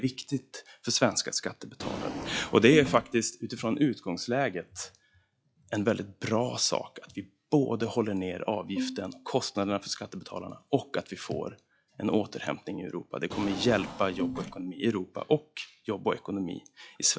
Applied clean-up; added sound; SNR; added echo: classical method log-MMSE.